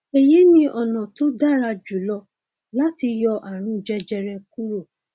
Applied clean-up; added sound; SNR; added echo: none; none; none; none.